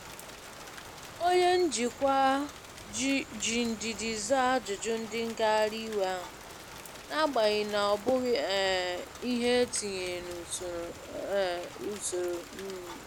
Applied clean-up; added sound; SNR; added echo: none; Rain; 15 dB; none.